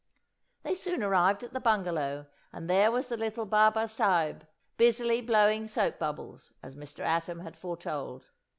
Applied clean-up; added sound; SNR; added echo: none; none; none; none.